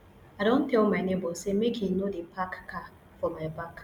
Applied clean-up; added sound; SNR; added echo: none; none; none; none.